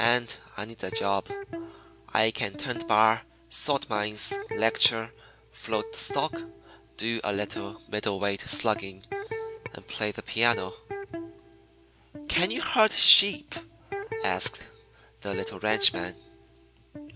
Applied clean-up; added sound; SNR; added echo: none; Electric guitar; 13 dB; none.